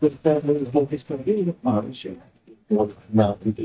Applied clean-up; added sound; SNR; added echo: neural mask model DeepFilterNet 3.